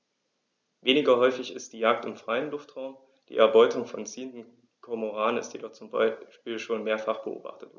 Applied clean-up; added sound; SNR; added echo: none; none; none; none.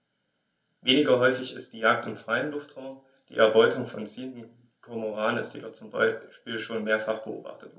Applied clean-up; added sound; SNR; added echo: none; none; none; reverberation time 0.2 s.